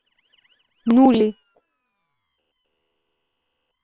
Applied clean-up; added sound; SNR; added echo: neural separator model SepFormer WHAM!.